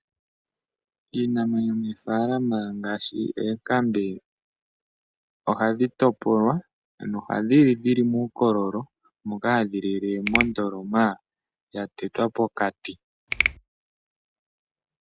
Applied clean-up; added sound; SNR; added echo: none; Finger snapping; 5 dB; none.